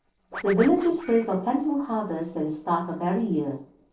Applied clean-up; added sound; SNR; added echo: neural separator model SepFormer DNS4.